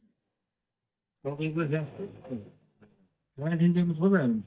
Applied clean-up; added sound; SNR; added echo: neural mask model DeepFilterNet 3.